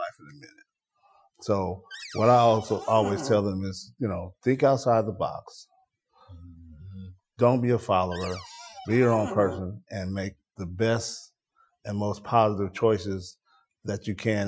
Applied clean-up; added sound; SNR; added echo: classical method Wiener filter.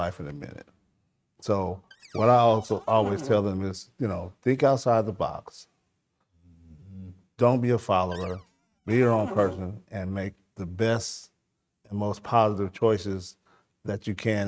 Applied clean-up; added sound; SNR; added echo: neural mask model RNNoise.